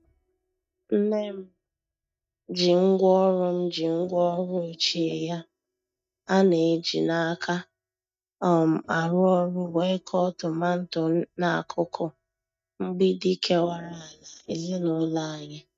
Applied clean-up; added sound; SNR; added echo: neural mask model DeepFilterNet 3.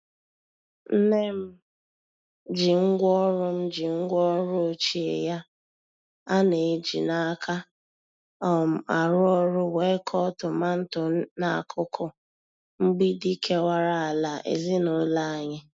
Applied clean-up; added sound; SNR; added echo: none; none; none; none.